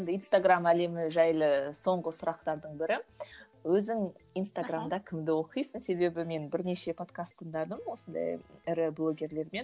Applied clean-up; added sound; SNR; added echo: none; none; none; none.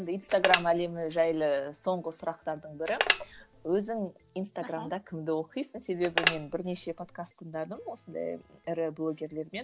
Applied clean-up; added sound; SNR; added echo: none; Telephone; 2 dB; none.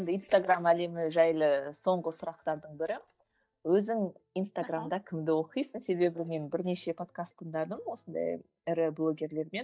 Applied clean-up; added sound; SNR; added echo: neural mask model DeepFilterNet 3.